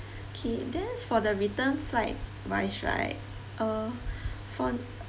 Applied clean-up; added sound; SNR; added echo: none; none; none; none.